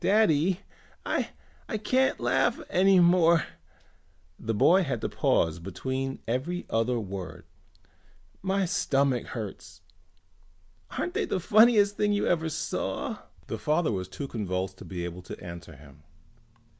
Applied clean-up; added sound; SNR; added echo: none; none; none; none.